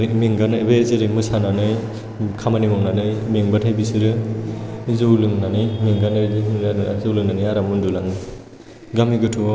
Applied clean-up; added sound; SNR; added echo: none; none; none; none.